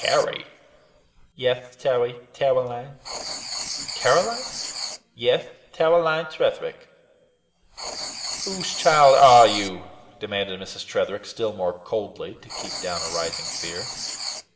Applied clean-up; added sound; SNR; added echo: none; Writing; 11 dB; reverberation time 2.7 s.